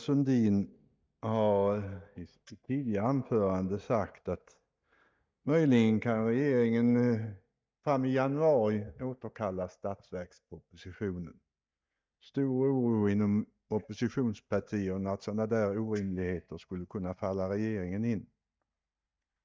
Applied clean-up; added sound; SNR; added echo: neural mask model DeepFilterNet 3.